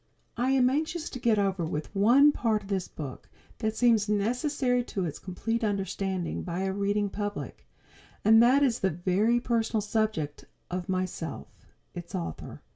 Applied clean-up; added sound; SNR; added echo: none; none; none; none.